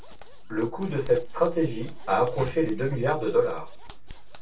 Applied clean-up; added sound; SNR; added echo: none; Zipper (clothing); 7 dB; reverberation time 0.2 s.